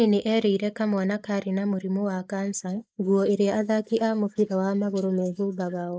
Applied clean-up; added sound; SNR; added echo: neural mask model Resemble Enhance denoiser.